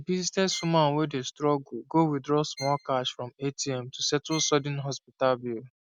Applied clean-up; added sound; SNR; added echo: none; Bowed string instrument; 19 dB; none.